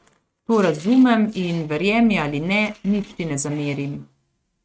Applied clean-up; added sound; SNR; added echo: neural mask model RNNoise.